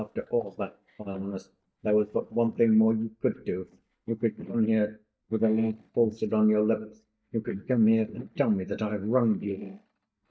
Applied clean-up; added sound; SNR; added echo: neural mask model DeepFilterNet 3.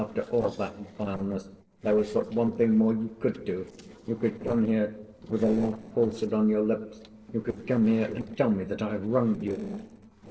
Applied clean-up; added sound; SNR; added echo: neural separator model SepFormer DNS4.